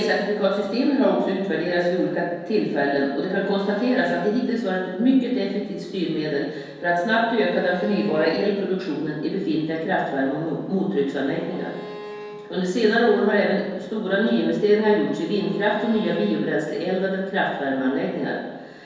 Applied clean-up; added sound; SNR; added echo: none; Bowed string instrument; 20 dB; reverberation time 1.2 s.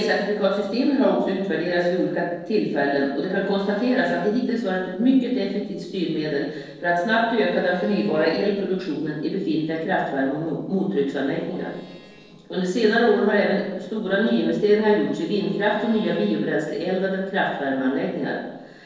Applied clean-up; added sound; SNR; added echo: neural separator model SepFormer DNS4.